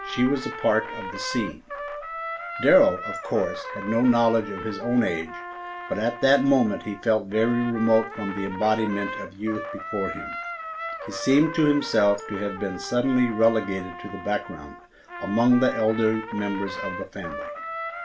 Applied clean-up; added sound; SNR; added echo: none; Trumpet; 10 dB; reverberation time 0.2 s.